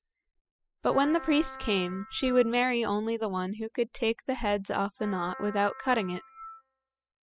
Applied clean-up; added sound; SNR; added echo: classical method spectral subtraction.